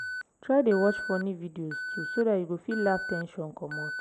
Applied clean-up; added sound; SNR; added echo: none; Alarm; 9 dB; none.